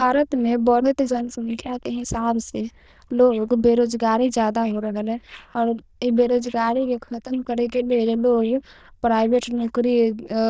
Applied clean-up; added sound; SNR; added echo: neural diffusion model UNIVERSE++.